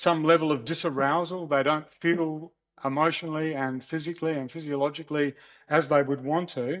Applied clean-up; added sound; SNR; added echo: neural mask model DeepFilterNet 3.